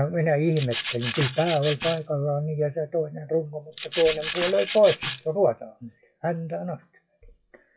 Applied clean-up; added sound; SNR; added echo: classical method WPE with log-MMSE.